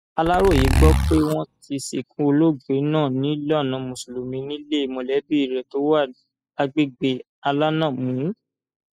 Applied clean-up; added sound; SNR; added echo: classical method spectral subtraction.